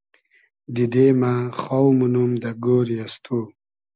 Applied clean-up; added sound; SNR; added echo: none; none; none; none.